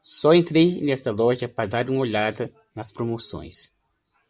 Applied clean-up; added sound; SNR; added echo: none; none; none; none.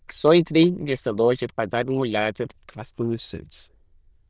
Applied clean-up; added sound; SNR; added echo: neural diffusion model UNIVERSE++.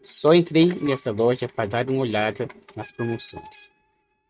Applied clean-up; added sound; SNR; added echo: neural mask model RNNoise.